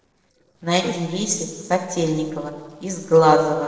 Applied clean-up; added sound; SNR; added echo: neural separator model SepFormer DNS4.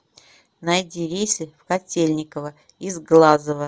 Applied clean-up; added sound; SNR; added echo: none; none; none; none.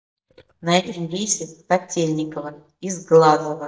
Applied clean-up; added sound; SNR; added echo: neural mask model DeepFilterNet 3.